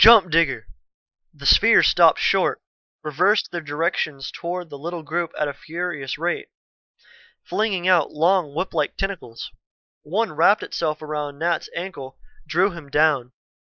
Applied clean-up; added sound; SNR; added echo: neural mask model Resemble Enhance denoiser.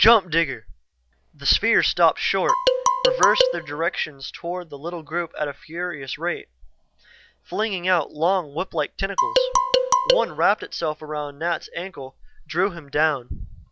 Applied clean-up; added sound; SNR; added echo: none; Marimba, xylophone; -3 dB; none.